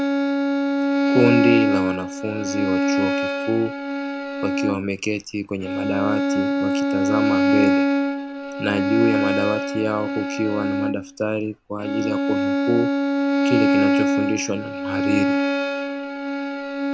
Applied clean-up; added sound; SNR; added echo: none; Bowed string instrument; -4 dB; none.